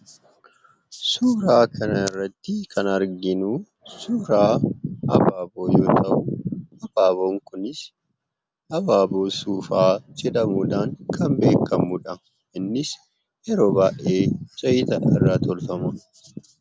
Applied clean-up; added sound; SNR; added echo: none; none; none; none.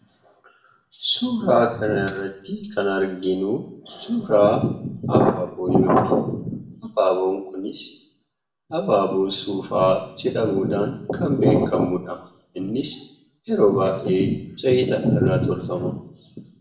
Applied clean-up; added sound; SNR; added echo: none; none; none; reverberation time 0.6 s.